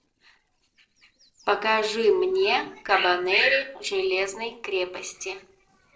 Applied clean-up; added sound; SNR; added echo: neural separator model SepFormer DNS4.